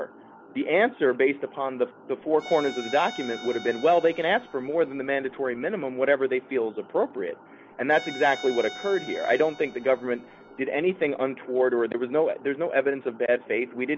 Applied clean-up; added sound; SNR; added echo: none; Bowed string instrument; 17 dB; none.